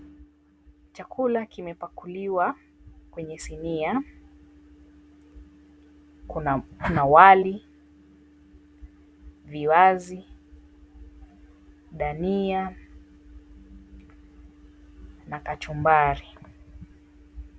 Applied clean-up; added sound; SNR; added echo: none; none; none; none.